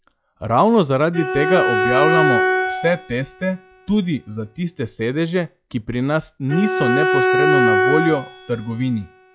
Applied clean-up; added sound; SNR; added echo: classical method log-MMSE.